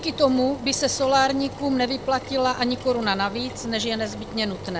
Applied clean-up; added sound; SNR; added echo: none; Engine; 13 dB; none.